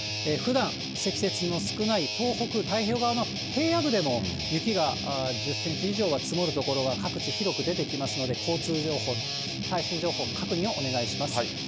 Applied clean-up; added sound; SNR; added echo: none; Guitar; 3 dB; none.